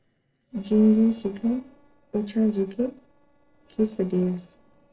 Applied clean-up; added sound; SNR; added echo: neural separator model SepFormer DNS4.